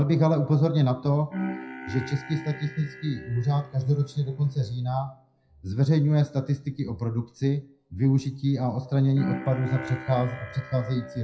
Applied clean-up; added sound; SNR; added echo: classical method WPE with log-MMSE.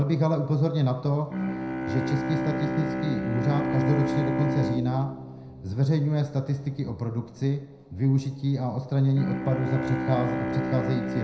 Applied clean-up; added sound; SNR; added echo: none; Bowed string instrument; 5 dB; reverberation time 0.5 s.